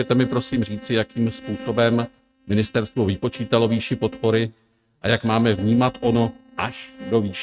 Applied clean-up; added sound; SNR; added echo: neural mask model RNNoise.